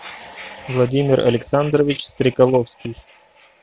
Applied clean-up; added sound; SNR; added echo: none; none; none; none.